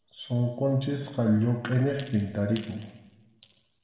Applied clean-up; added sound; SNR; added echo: none; none; none; reverberation time 1.1 s.